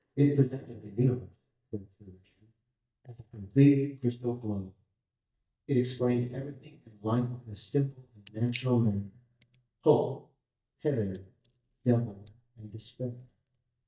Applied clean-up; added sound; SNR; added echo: neural mask model DeepFilterNet 3.